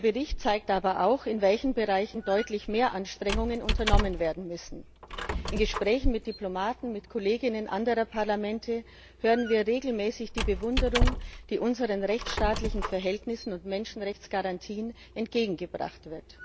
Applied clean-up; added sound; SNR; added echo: none; Squeak; 5 dB; none.